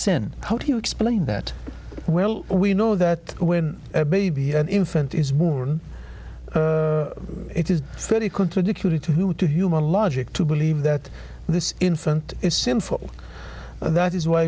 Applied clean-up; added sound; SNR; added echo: none; none; none; none.